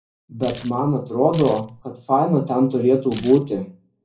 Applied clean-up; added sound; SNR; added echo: none; Keys jangling; 11 dB; reverberation time 0.4 s.